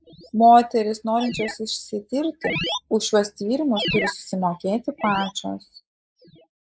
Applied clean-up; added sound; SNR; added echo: neural mask model Resemble Enhance denoiser.